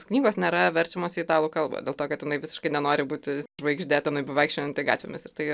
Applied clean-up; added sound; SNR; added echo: none; none; none; none.